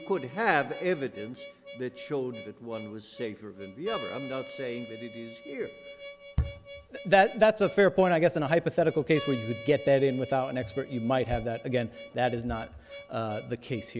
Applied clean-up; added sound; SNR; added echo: none; Harmonica; 16 dB; none.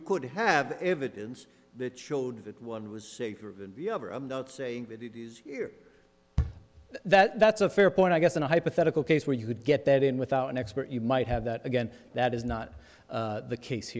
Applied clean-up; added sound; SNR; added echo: none; none; none; none.